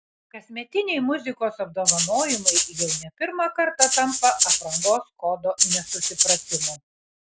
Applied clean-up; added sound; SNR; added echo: none; Rattle (instrument); -4 dB; none.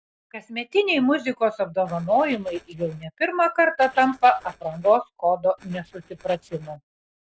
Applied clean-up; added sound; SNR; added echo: neural separator model SepFormer DNS4.